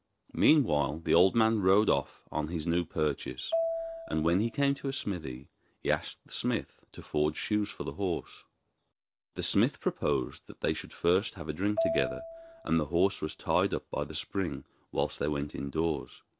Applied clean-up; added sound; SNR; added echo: none; Marimba, xylophone; 8 dB; none.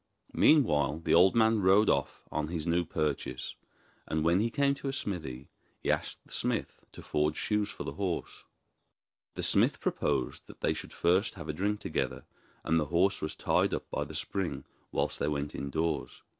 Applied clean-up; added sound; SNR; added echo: none; none; none; none.